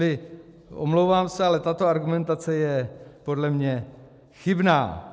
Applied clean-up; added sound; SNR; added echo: none; none; none; none.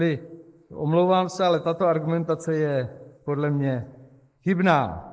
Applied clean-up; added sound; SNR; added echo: neural mask model Resemble Enhance denoiser.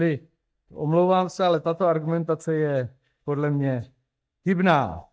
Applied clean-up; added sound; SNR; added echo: neural mask model DeepFilterNet 3.